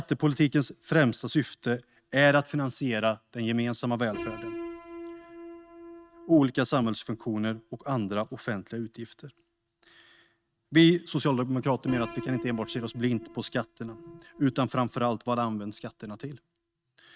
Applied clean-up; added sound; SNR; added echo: neural mask model RNNoise.